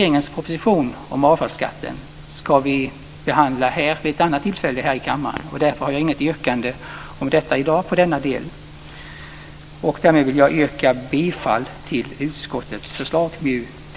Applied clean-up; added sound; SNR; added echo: none; Chink, clink; 16 dB; none.